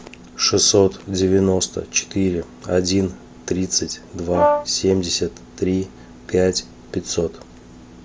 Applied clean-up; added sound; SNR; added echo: none; Brass instrument; 0 dB; none.